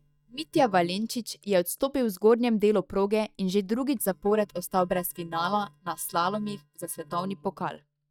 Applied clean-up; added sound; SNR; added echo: neural mask model DeepFilterNet 3.